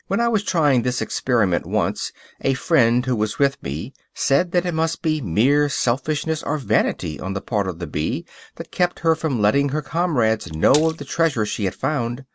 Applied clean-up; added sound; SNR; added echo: none; Splash, splatter; 14 dB; none.